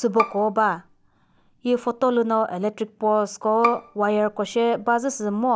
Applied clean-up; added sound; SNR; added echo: none; Bowed string instrument; 11 dB; none.